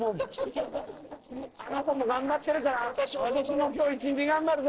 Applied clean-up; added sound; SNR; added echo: neural separator model SepFormer DNS4.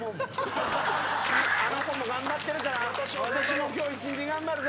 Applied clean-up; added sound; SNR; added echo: none; Fowl; 6 dB; none.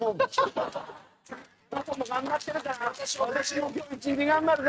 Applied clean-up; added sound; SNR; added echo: neural mask model RNNoise.